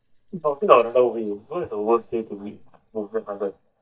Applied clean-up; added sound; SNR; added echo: neural mask model DeepFilterNet 3.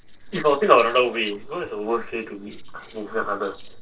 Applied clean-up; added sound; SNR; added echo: neural separator model SepFormer DNS4.